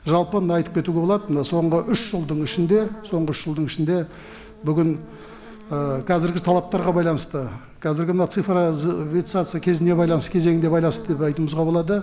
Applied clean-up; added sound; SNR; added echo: none; Buzz; 18 dB; none.